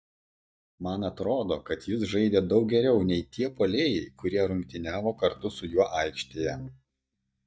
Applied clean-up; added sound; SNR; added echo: neural mask model DeepFilterNet 3.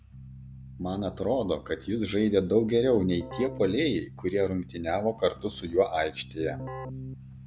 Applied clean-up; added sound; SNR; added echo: none; Keyboard (musical); 14 dB; none.